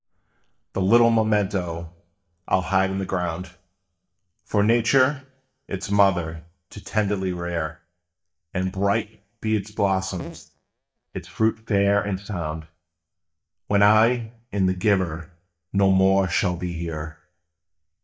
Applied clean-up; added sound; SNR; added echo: neural mask model DeepFilterNet 3.